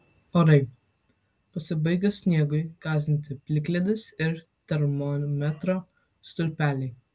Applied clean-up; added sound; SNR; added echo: none; none; none; none.